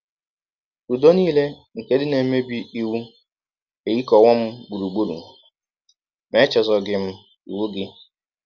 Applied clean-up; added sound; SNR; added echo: none; none; none; none.